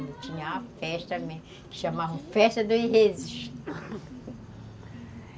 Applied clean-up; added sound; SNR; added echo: none; Sneeze; 14 dB; none.